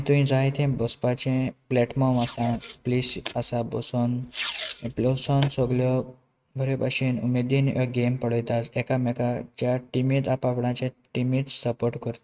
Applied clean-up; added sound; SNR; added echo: neural mask model RNNoise.